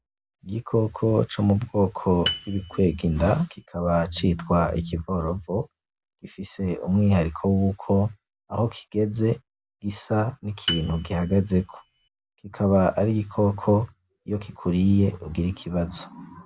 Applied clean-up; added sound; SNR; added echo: none; Piano; 10 dB; none.